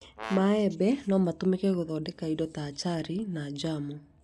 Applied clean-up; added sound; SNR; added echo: none; Brass instrument; 13 dB; none.